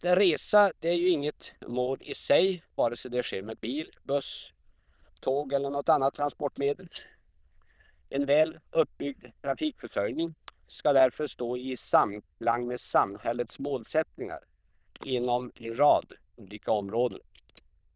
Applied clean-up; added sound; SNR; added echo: neural diffusion model UNIVERSE++.